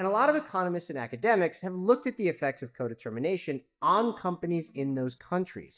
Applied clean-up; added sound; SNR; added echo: neural mask model DeepFilterNet 3.